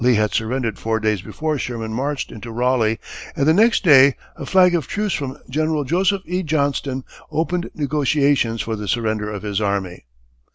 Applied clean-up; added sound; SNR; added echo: none; none; none; none.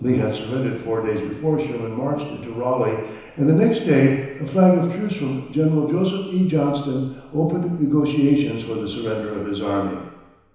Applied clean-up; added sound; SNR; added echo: none; none; none; reverberation time 1.0 s.